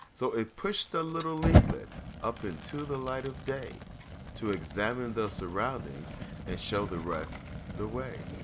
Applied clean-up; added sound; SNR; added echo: none; Fire; -1 dB; none.